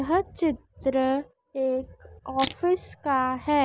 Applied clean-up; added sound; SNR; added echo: none; Camera; 10 dB; none.